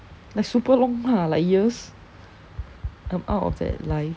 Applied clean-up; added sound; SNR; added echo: none; none; none; none.